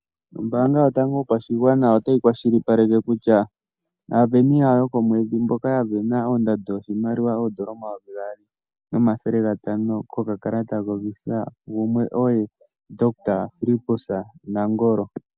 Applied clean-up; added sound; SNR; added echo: none; none; none; none.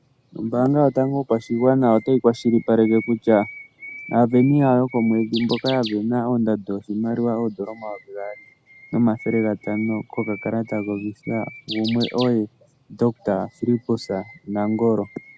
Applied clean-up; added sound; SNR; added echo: none; Bird; 19 dB; none.